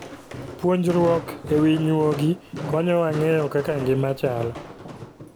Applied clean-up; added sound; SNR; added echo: none; Walk, footsteps; 12 dB; none.